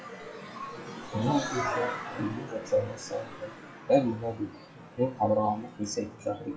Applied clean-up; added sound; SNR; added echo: classical method WPE with log-MMSE.